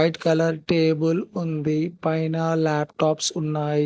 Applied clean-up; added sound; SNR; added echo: none; none; none; none.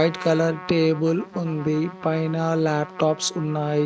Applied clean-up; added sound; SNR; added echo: none; Trumpet; 17 dB; none.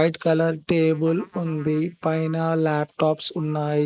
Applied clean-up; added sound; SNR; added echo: neural mask model Resemble Enhance denoiser.